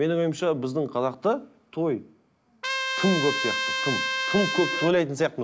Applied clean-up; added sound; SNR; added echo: none; Trumpet; 2 dB; none.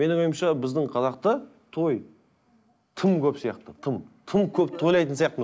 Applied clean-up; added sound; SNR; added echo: none; none; none; none.